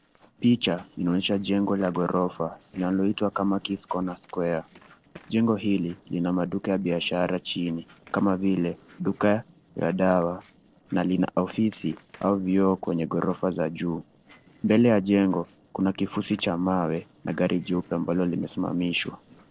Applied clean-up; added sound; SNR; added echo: neural separator model SepFormer DNS4.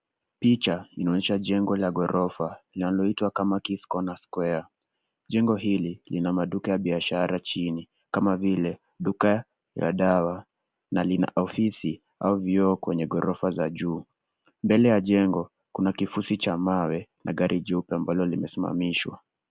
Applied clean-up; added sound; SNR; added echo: none; none; none; none.